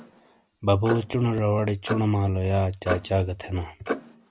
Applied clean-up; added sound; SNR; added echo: none; Clock; 10 dB; none.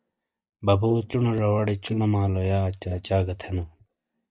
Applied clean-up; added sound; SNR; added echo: neural mask model DeepFilterNet 3.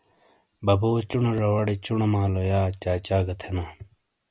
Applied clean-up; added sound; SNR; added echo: none; none; none; none.